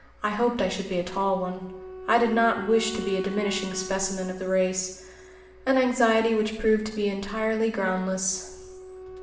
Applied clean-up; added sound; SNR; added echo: none; Wind instrument, woodwind instrument; 15 dB; reverberation time 0.8 s.